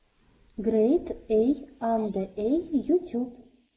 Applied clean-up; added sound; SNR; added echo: neural mask model Resemble Enhance denoiser.